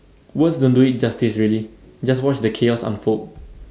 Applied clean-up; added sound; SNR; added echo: none; none; none; none.